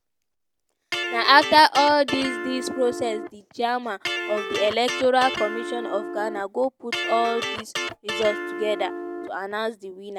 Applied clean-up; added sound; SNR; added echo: none; Electric guitar; 6 dB; none.